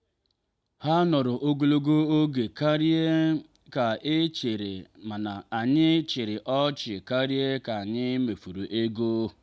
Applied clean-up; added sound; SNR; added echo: none; none; none; none.